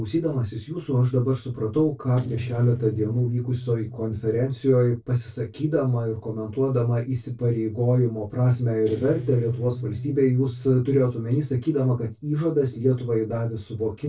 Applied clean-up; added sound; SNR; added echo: neural separator model SepFormer DNS4.